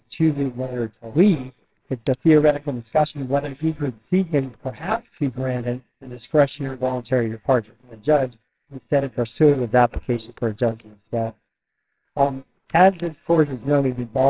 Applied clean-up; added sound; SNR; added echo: neural separator model SepFormer WHAMR!.